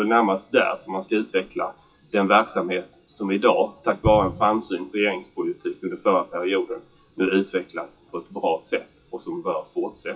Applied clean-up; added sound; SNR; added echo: classical method WPE with log-MMSE.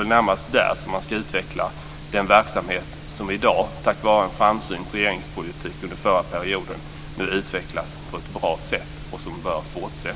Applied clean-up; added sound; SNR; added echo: none; none; none; none.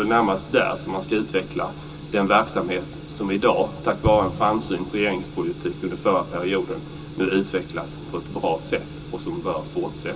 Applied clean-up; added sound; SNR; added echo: none; Explosion; 9 dB; reverberation time 0.2 s.